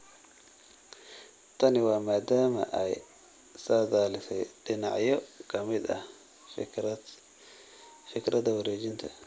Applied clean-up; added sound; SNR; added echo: none; none; none; none.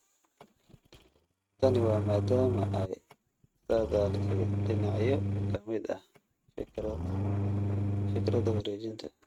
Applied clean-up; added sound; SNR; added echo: neural mask model RNNoise.